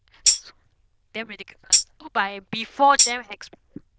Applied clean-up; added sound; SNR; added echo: neural diffusion model UNIVERSE++.